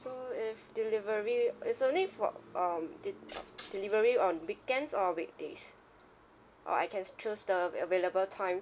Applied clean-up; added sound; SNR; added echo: none; none; none; none.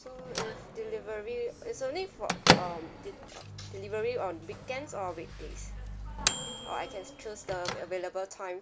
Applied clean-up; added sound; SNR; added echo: none; Microwave oven / Bell; -3 dB; none.